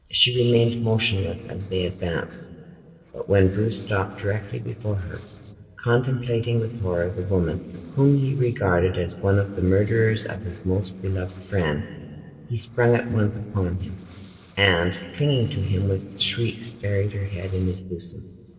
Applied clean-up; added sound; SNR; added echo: neural separator model SepFormer DNS4.